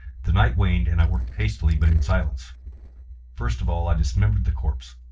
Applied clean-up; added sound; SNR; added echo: neural separator model SepFormer DNS4.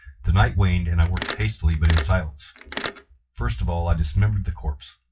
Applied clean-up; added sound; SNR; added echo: classical method WPE with log-MMSE.